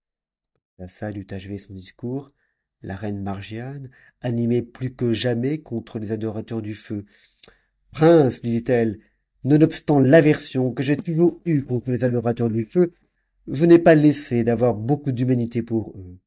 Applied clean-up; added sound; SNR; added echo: neural mask model DeepFilterNet 3.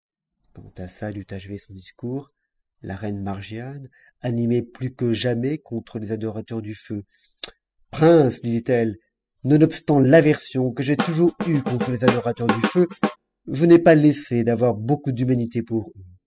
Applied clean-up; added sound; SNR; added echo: classical method spectral subtraction.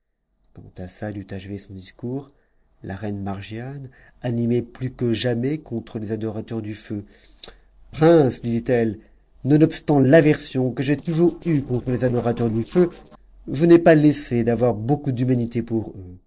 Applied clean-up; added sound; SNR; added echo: neural separator model SepFormer DNS4.